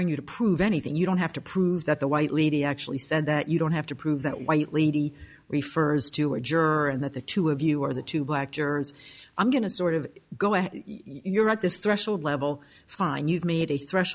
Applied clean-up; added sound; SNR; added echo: none; none; none; none.